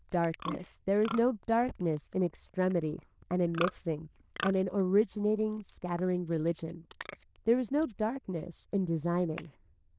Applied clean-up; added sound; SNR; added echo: neural diffusion model UNIVERSE++.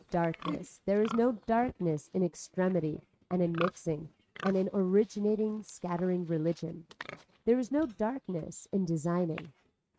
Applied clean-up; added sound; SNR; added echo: neural mask model RNNoise.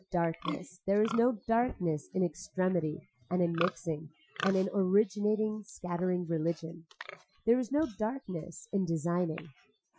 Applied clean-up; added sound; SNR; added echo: classical method Wiener filter.